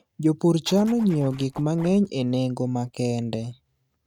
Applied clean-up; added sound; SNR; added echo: neural mask model RNNoise.